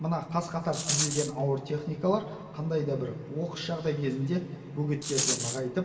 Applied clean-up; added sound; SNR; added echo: none; Rattle; 1 dB; reverberation time 2.3 s.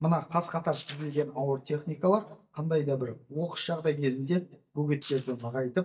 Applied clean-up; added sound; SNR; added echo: neural mask model DeepFilterNet 3.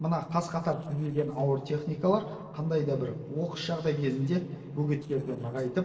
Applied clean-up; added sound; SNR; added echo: neural separator model SepFormer DNS4.